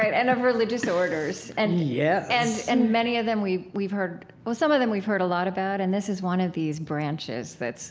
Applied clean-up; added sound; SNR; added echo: none; none; none; none.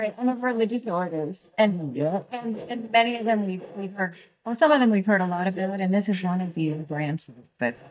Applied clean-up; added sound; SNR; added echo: neural mask model DeepFilterNet 3.